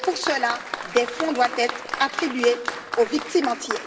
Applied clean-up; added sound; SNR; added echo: none; Applause; 8 dB; reverberation time 1.7 s.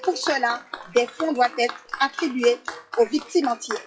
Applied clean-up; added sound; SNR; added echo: classical method WPE with log-MMSE.